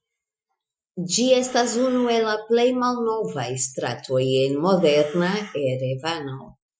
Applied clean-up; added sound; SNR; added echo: classical method Wiener filter.